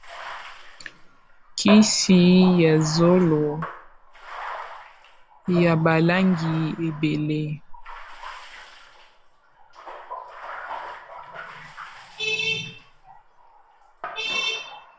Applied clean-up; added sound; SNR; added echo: none; Bathtub (filling or washing); 14 dB; none.